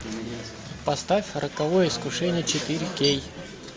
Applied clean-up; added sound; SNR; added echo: none; none; none; none.